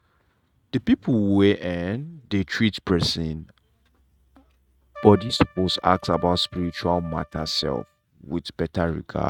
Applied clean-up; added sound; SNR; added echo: neural mask model RNNoise.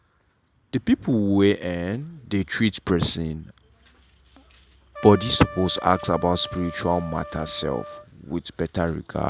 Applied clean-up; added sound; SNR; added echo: none; Trumpet; 14 dB; none.